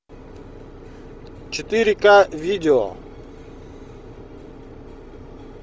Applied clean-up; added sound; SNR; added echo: none; none; none; none.